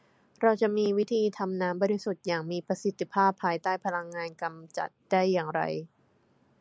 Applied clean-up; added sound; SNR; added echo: none; none; none; none.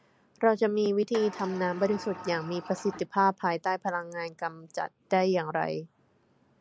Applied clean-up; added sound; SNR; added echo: none; Sliding door; 14 dB; none.